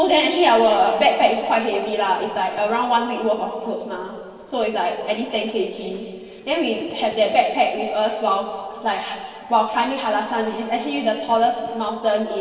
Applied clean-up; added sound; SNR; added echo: neural separator model SepFormer DNS4.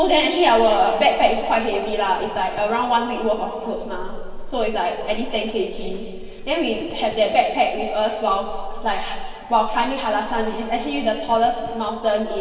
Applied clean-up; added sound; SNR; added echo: none; Livestock, farm animals, working animals; 10 dB; reverberation time 2.4 s.